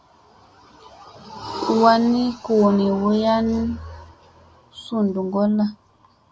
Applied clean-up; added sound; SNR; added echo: none; none; none; none.